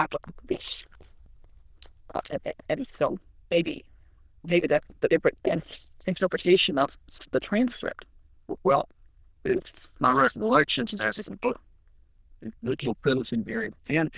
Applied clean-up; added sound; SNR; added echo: neural diffusion model UNIVERSE++.